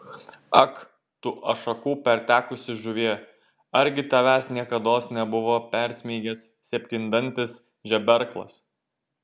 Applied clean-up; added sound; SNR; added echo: none; none; none; none.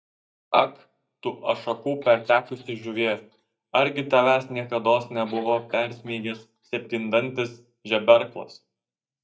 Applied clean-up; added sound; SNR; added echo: neural mask model DeepFilterNet 3.